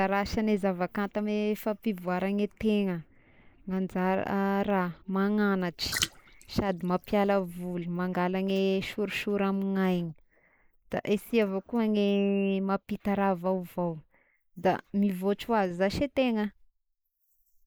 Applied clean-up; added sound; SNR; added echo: neural mask model Resemble Enhance denoiser.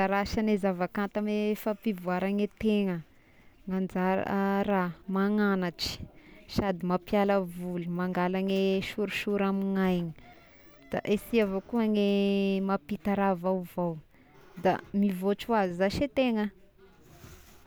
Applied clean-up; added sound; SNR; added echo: none; none; none; none.